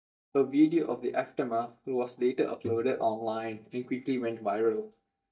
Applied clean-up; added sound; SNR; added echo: neural mask model DeepFilterNet 3.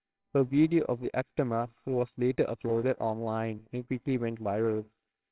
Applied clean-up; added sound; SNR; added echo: neural separator model SepFormer WHAMR!.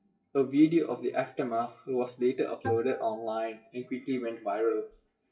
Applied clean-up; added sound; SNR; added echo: classical method WPE with log-MMSE.